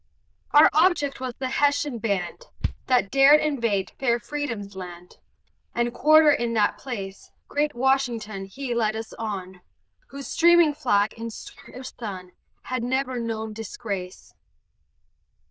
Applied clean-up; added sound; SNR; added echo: neural diffusion model UNIVERSE++.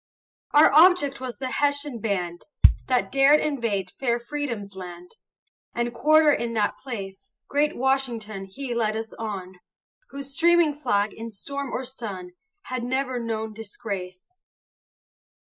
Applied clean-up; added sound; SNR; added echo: classical method spectral subtraction.